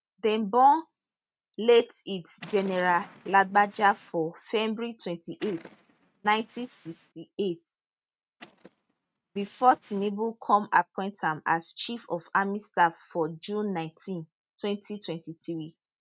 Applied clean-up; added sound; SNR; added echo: neural mask model RNNoise.